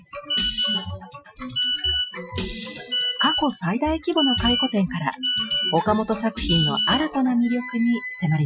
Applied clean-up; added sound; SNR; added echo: classical method Wiener filter.